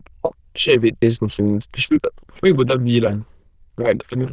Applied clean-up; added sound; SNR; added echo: neural diffusion model UNIVERSE++.